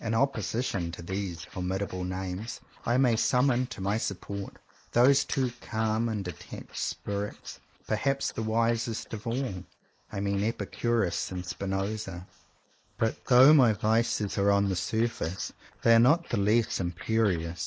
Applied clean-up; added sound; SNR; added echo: neural mask model Resemble Enhance denoiser.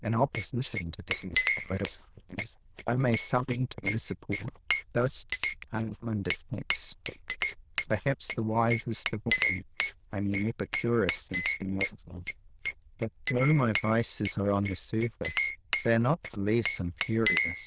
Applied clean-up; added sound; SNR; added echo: neural diffusion model UNIVERSE++.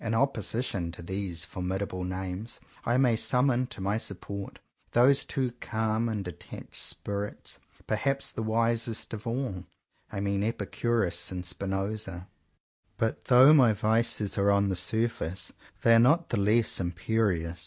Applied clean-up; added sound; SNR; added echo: none; none; none; none.